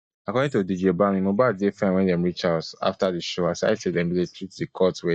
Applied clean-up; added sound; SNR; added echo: neural mask model DeepFilterNet 3.